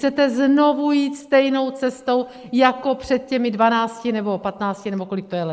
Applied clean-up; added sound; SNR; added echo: neural mask model Resemble Enhance denoiser.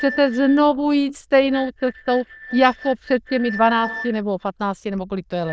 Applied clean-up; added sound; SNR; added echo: neural diffusion model UNIVERSE++.